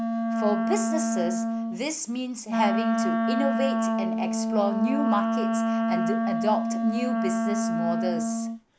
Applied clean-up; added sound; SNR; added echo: none; Wind instrument, woodwind instrument; -4 dB; none.